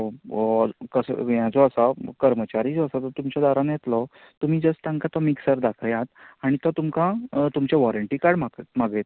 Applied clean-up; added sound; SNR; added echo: none; none; none; none.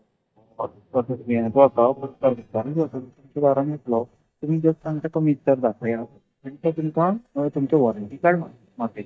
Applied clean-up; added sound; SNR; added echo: neural mask model DeepFilterNet 3.